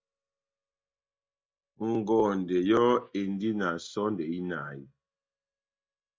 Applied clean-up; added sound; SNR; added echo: neural mask model DeepFilterNet 3.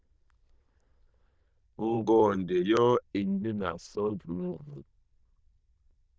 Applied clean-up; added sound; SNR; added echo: neural diffusion model UNIVERSE++.